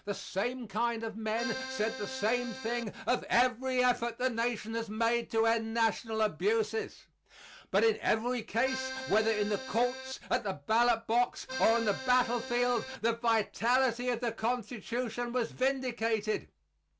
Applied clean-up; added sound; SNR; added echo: none; Accordion; 9 dB; none.